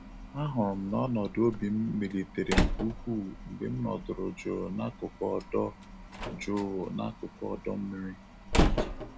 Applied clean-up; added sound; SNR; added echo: none; Slam; 1 dB; none.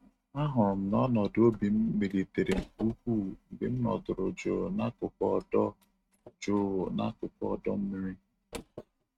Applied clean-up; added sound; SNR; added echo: neural mask model RNNoise.